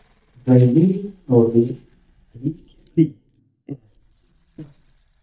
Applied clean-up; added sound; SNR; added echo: neural mask model DeepFilterNet 3.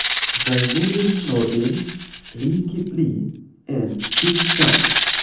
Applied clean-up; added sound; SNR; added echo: none; Rattle (instrument); 1 dB; reverberation time 0.6 s.